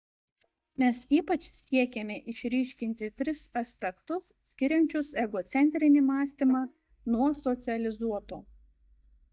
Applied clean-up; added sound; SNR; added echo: neural mask model DeepFilterNet 3.